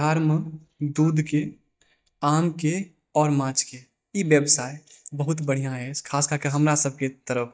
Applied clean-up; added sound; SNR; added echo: neural mask model DeepFilterNet 3.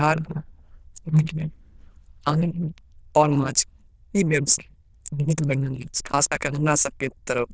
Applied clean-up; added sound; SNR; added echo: neural diffusion model UNIVERSE++.